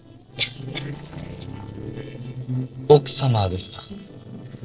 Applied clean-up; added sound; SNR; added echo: neural separator model SepFormer DNS4.